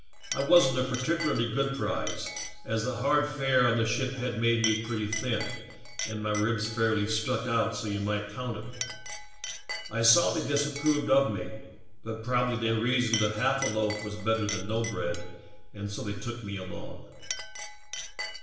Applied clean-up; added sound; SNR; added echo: none; Chink, clink; 12 dB; reverberation time 1.1 s.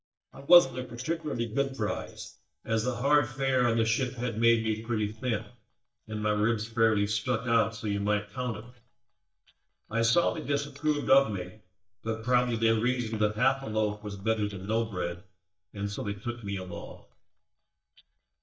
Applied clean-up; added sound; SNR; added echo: neural mask model DeepFilterNet 3.